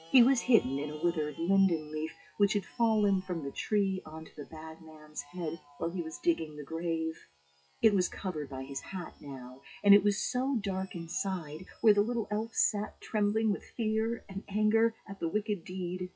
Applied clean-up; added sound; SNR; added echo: classical method WPE with log-MMSE.